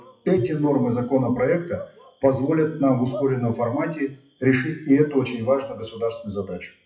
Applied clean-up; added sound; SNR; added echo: classical method WPE with log-MMSE.